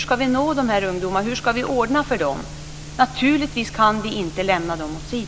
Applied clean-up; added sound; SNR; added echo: none; none; none; none.